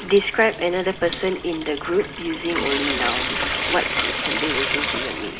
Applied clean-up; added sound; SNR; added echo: none; Trickle, dribble / Sink (filling or washing) / Water tap, faucet; 3 dB; reverberation time 0.3 s.